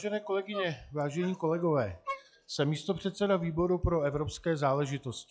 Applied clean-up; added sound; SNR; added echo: classical method log-MMSE.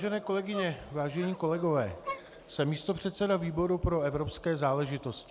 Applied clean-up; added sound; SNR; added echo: none; Dog; 15 dB; none.